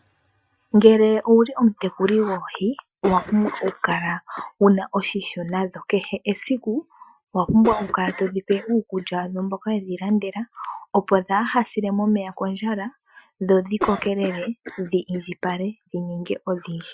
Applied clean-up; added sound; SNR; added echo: classical method Wiener filter.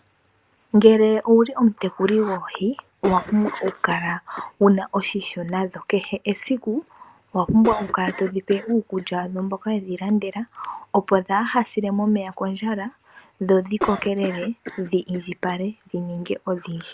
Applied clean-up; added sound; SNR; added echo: none; Cough; 15 dB; none.